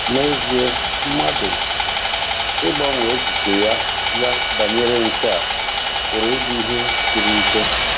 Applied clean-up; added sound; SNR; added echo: none; Sawing; -3 dB; none.